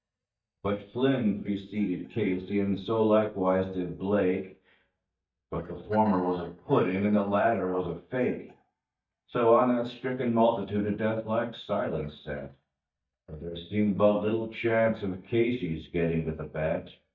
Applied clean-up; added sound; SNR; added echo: neural mask model DeepFilterNet 3.